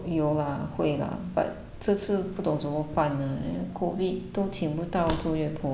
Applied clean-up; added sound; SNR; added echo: none; Accelerating, revving, vroom; 17 dB; none.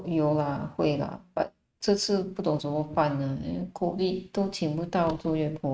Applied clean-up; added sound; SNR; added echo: neural mask model RNNoise.